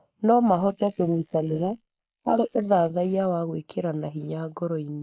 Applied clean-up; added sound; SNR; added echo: neural mask model Resemble Enhance denoiser.